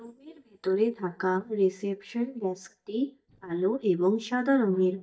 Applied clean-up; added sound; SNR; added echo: neural mask model DeepFilterNet 3.